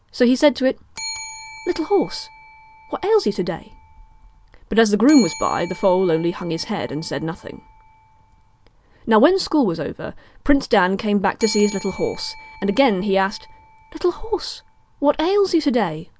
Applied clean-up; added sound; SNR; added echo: none; Bell; 17 dB; none.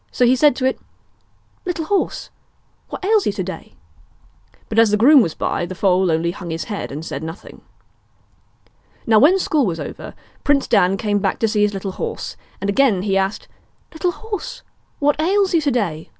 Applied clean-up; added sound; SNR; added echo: none; none; none; none.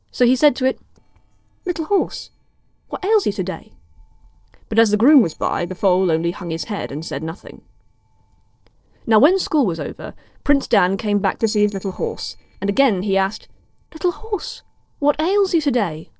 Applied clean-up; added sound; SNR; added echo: neural separator model SepFormer DNS4.